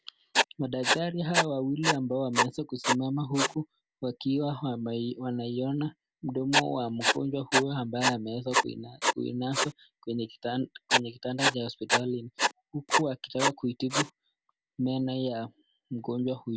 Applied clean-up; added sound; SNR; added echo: none; Writing; -2 dB; none.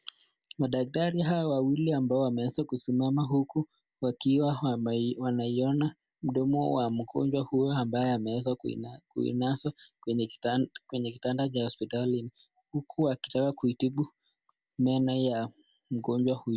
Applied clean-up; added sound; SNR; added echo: none; none; none; none.